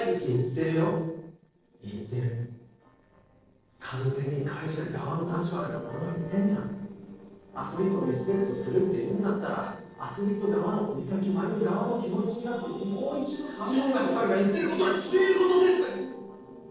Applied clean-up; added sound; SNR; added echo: neural separator model SepFormer DNS4.